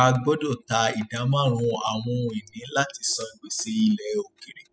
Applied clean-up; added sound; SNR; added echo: classical method spectral subtraction.